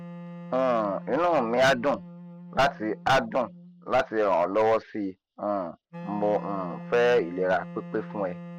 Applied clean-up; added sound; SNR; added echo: none; Wind instrument, woodwind instrument; 15 dB; none.